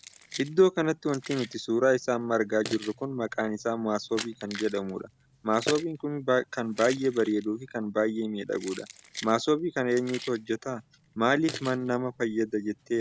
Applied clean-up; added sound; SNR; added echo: none; Keys jangling; 16 dB; none.